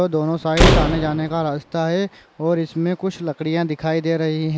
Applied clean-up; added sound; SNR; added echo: none; Slam; -2 dB; none.